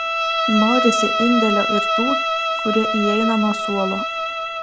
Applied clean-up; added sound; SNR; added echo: none; Bowed string instrument; 0 dB; none.